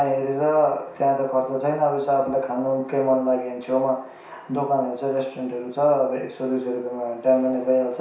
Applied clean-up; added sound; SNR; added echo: none; none; none; reverberation time 0.6 s.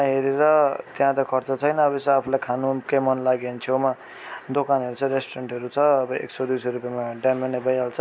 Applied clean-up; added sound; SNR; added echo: none; none; none; none.